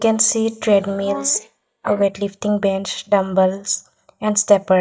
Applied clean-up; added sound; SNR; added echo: neural mask model DeepFilterNet 3.